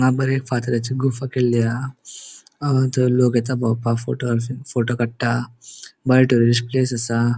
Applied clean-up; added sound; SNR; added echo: none; none; none; none.